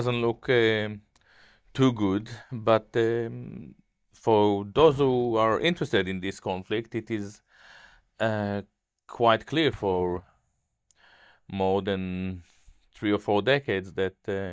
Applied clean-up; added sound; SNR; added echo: neural mask model DeepFilterNet 3.